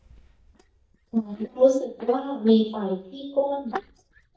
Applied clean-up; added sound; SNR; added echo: neural mask model DeepFilterNet 3.